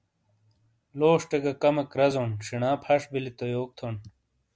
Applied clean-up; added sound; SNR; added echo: none; none; none; none.